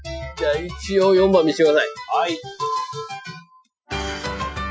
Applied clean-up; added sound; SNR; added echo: classical method Wiener filter.